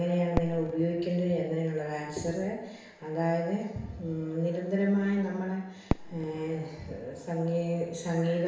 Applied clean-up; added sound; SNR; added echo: none; Fireworks; 11 dB; reverberation time 0.8 s.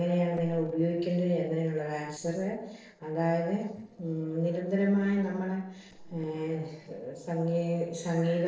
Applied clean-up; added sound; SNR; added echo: neural separator model SepFormer DNS4.